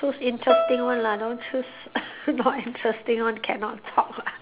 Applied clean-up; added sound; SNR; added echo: none; Bowed string instrument; 4 dB; none.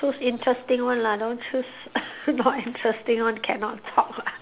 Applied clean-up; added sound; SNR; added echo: none; none; none; none.